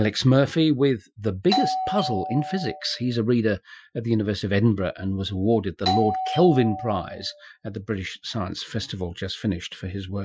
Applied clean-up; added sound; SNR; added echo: classical method Wiener filter.